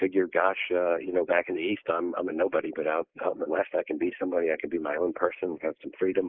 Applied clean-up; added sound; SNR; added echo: neural mask model Resemble Enhance denoiser.